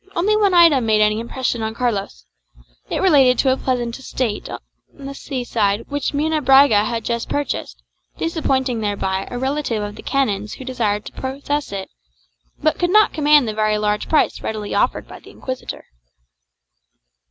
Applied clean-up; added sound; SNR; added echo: none; none; none; none.